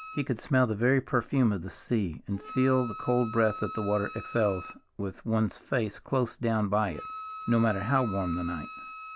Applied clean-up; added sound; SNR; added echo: none; Wind instrument, woodwind instrument; 14 dB; none.